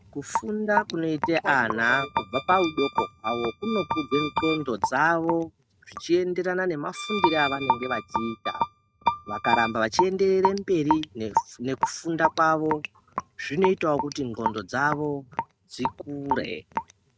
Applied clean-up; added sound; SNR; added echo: neural mask model RNNoise.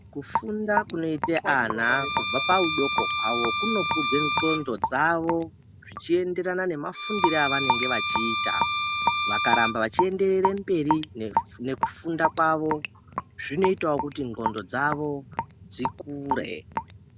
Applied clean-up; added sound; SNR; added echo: none; Bowed string instrument + Raindrop / Drip; 2 dB; none.